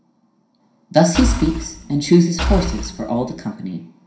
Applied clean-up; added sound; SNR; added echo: none; Engine / Car; 3 dB; reverberation time 0.5 s.